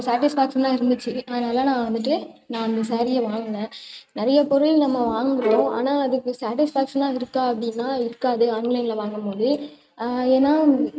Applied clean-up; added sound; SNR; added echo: neural mask model RNNoise.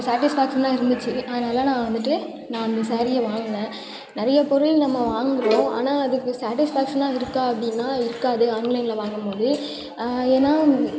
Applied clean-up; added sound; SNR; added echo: none; Bowed string instrument; 5 dB; none.